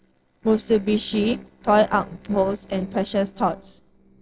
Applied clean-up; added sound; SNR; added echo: neural separator model SepFormer DNS4.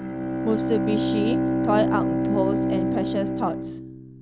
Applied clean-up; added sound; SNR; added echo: none; Bowed string instrument; -3 dB; none.